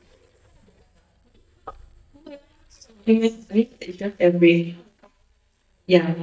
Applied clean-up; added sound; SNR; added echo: neural mask model DeepFilterNet 3.